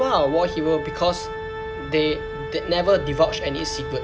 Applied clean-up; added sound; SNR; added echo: none; Organ; 9 dB; none.